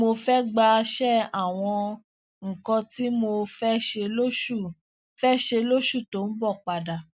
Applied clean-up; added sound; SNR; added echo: none; none; none; none.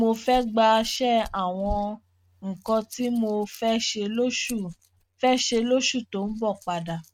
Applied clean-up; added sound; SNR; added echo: neural mask model RNNoise.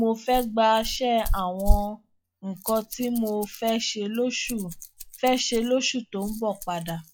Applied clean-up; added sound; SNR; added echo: classical method log-MMSE.